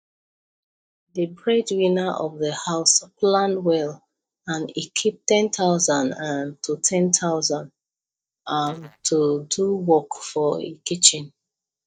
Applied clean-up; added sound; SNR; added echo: neural mask model DeepFilterNet 3.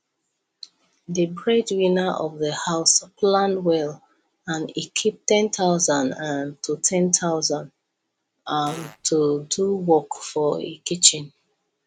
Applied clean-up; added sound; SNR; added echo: none; Fart; 20 dB; none.